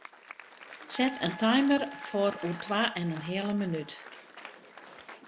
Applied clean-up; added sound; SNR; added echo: none; Wind instrument, woodwind instrument + Applause; 14 dB; none.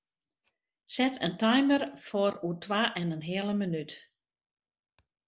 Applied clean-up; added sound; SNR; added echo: none; none; none; none.